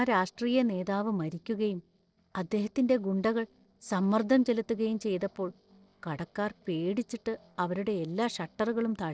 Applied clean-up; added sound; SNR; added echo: neural separator model SepFormer DNS4.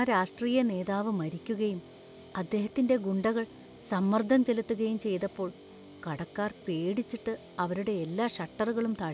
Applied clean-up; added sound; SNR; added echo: none; Guitar; 20 dB; none.